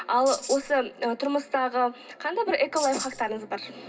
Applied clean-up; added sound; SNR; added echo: none; Tambourine; 10 dB; reverberation time 0.2 s.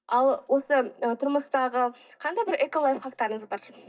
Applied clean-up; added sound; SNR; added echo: neural mask model DeepFilterNet 3.